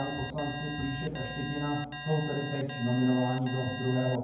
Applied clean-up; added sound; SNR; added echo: none; Alarm; 9 dB; reverberation time 0.9 s.